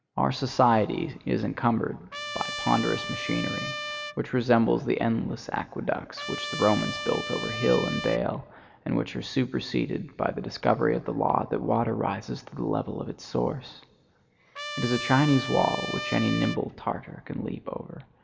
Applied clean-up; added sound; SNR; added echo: none; Trumpet; 7 dB; reverberation time 1.3 s.